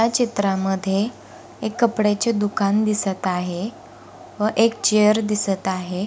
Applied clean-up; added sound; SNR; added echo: none; none; none; none.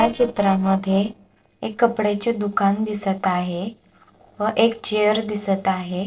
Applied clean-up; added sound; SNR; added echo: neural separator model SepFormer DNS4.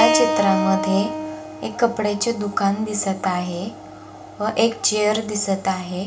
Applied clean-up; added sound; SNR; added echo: none; Keyboard (musical); 6 dB; reverberation time 0.4 s.